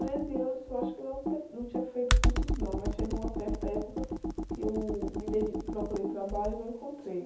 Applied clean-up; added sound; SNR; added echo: none; Computer keyboard; -3 dB; reverberation time 0.5 s.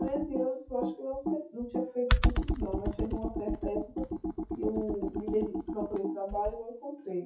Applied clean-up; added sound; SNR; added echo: classical method WPE with log-MMSE.